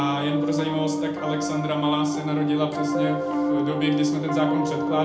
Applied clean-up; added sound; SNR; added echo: none; Piano; -2 dB; reverberation time 0.4 s.